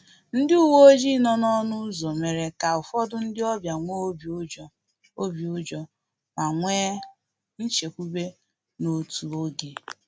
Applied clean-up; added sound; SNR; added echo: none; none; none; none.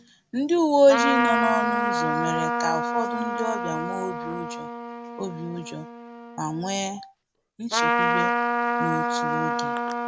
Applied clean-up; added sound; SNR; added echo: none; Trumpet; 0 dB; none.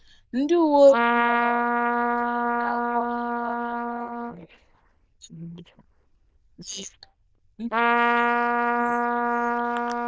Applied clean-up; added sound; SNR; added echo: neural diffusion model UNIVERSE++.